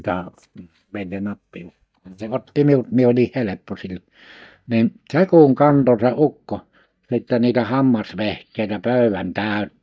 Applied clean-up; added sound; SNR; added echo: neural mask model DeepFilterNet 3.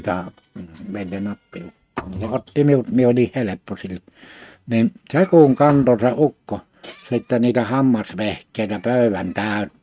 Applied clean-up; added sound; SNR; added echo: neural mask model RNNoise.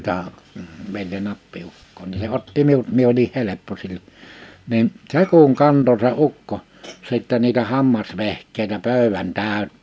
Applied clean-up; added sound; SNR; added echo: none; none; none; none.